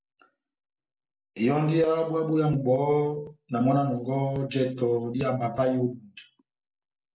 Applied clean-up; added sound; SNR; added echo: none; none; none; none.